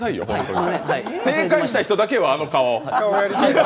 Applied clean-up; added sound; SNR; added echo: none; none; none; none.